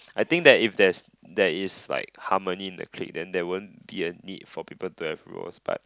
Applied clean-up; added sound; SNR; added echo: none; none; none; none.